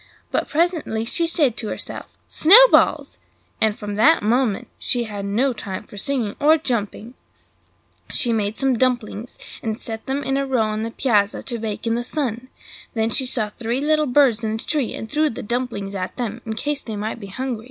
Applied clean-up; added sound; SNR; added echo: none; none; none; none.